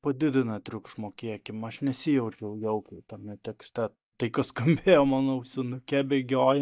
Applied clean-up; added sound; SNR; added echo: neural mask model DeepFilterNet 3.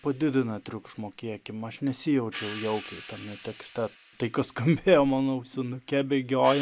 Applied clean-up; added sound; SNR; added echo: none; Crash cymbal / Hi-hat; 19 dB; none.